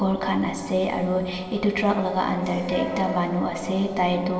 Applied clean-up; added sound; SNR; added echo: none; none; none; reverberation time 2.2 s.